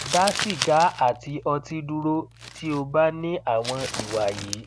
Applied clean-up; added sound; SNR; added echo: none; Crumpling, crinkling; 9 dB; none.